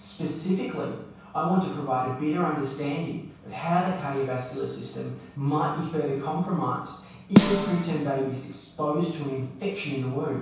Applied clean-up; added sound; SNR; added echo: none; Snare drum; -3 dB; reverberation time 0.7 s.